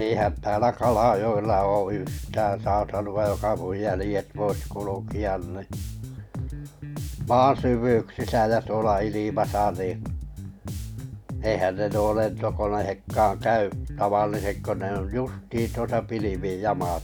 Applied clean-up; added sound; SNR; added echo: none; Bass guitar; 9 dB; none.